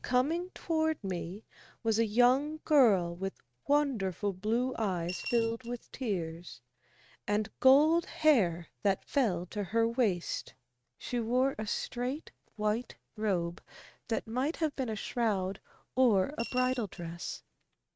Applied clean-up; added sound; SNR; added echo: neural mask model RNNoise.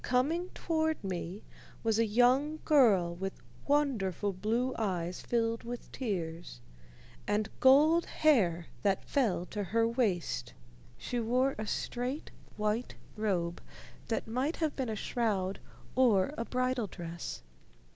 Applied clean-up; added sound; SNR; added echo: none; none; none; none.